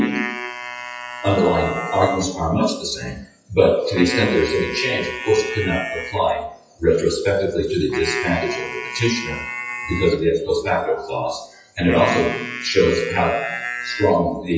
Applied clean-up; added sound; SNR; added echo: classical method WPE with log-MMSE.